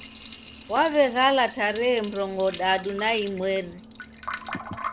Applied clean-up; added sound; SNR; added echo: none; Liquid; 14 dB; none.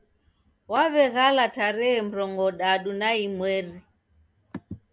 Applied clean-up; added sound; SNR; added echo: none; none; none; none.